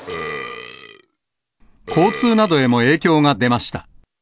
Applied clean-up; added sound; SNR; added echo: none; Burping, eructation; 13 dB; none.